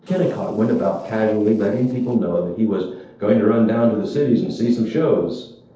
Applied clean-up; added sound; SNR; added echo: neural separator model SepFormer DNS4.